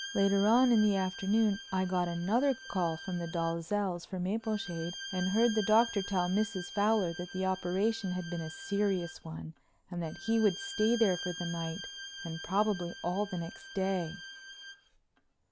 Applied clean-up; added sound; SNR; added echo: none; Bowed string instrument; 13 dB; none.